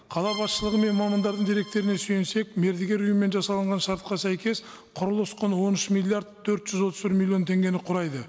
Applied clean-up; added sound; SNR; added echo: none; Accordion; 14 dB; none.